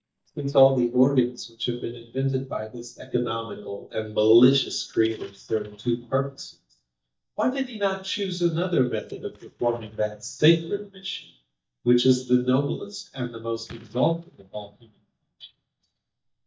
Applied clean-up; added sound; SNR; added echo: neural mask model DeepFilterNet 3.